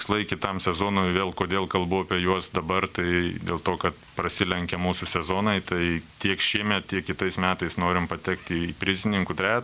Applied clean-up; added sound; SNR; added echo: none; none; none; none.